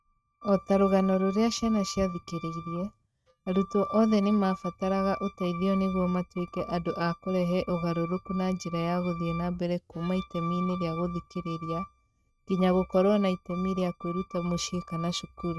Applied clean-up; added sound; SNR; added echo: neural mask model RNNoise.